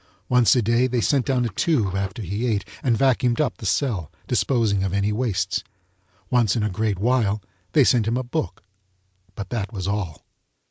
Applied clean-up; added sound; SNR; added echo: neural mask model Resemble Enhance denoiser.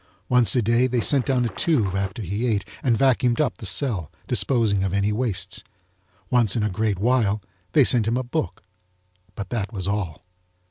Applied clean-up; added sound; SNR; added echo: none; Water / Splash, splatter; 18 dB; none.